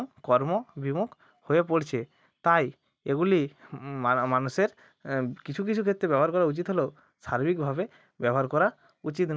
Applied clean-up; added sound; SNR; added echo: none; none; none; none.